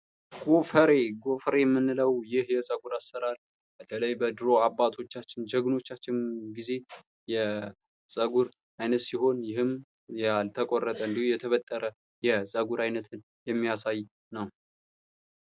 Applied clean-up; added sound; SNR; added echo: none; none; none; none.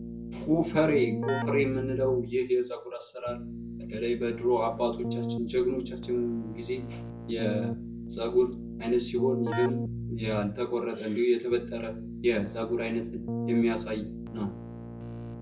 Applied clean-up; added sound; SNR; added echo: none; Keyboard (musical); 6 dB; reverberation time 0.2 s.